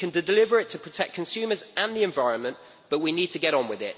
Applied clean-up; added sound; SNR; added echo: none; none; none; none.